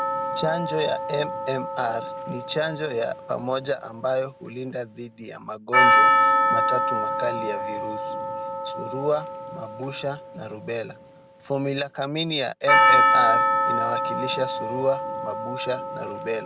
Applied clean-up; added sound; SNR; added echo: none; Percussion; -4 dB; none.